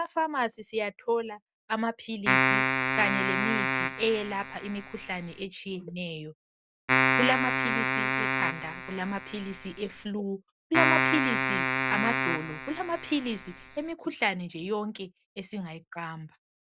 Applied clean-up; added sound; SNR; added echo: none; Keyboard (musical); -4 dB; none.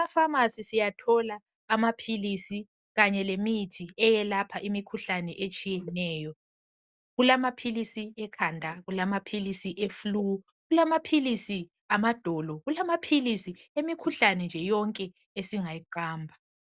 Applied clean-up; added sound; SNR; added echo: none; none; none; none.